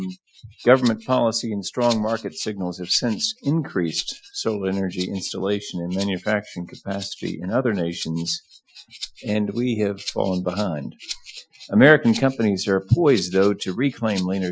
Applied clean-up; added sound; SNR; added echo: classical method Wiener filter.